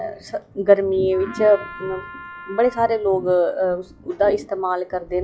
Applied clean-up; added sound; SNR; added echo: classical method log-MMSE.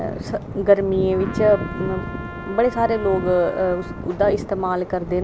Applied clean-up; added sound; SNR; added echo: none; Trumpet; 16 dB; none.